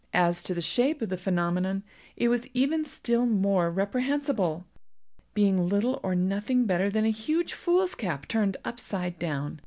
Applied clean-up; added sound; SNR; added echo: none; none; none; none.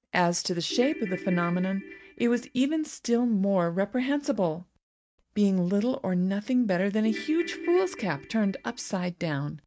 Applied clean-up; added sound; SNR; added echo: neural mask model RNNoise.